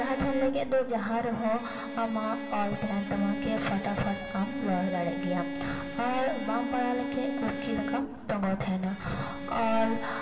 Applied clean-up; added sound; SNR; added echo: none; Bowed string instrument; 6 dB; reverberation time 2.3 s.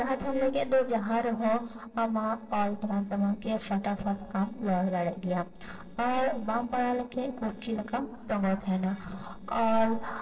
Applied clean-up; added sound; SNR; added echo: neural separator model SepFormer DNS4.